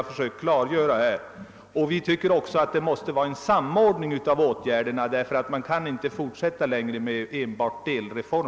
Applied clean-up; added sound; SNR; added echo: none; none; none; none.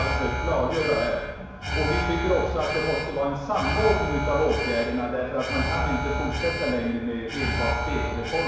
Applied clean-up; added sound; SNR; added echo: none; Alarm; 2 dB; reverberation time 1.1 s.